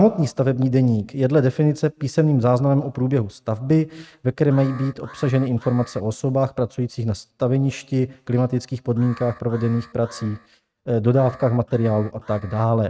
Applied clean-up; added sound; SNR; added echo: neural mask model RNNoise.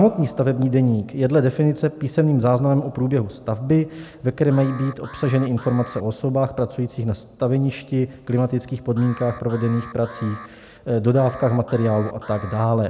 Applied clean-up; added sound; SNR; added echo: none; Alarm; 18 dB; none.